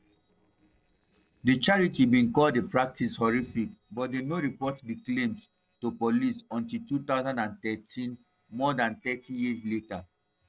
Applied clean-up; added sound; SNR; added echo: neural separator model SepFormer DNS4.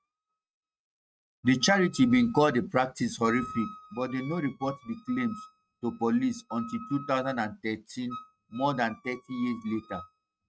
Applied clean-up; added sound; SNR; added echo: neural mask model RNNoise.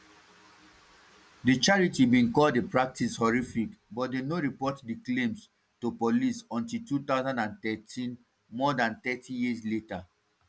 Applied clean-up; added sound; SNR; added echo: none; none; none; none.